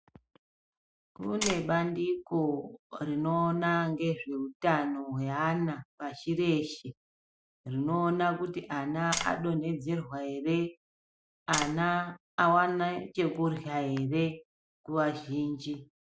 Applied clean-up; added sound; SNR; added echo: classical method Wiener filter.